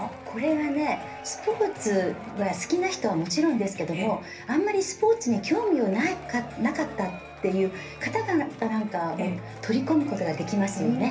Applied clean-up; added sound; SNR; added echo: none; Applause / Crowd / Cheering; 17 dB; reverberation time 0.3 s.